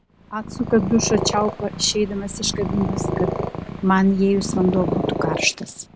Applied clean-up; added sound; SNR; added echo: none; Purr; 5 dB; none.